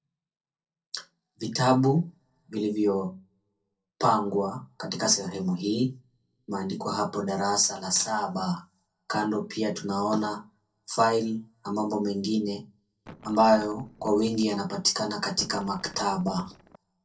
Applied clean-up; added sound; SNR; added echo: neural separator model SepFormer DNS4.